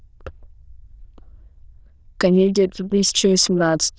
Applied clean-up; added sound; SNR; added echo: neural diffusion model UNIVERSE++.